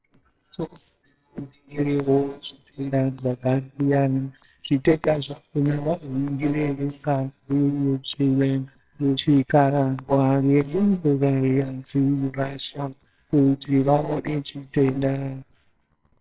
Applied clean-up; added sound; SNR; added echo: neural separator model SepFormer WHAMR!.